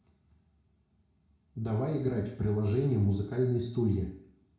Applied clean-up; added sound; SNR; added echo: none; none; none; reverberation time 0.5 s.